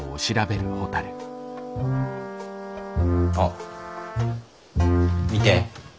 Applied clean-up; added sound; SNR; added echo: none; none; none; none.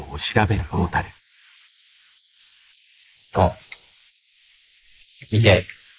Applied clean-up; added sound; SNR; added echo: neural mask model Resemble Enhance denoiser.